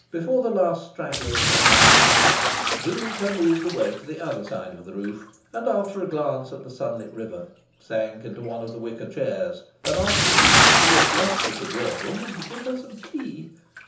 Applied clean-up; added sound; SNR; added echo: none; Bathtub (filling or washing) / Splash, splatter; -4 dB; reverberation time 0.6 s.